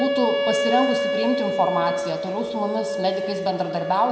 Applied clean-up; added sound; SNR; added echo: none; Wind instrument, woodwind instrument; 1 dB; reverberation time 2.0 s.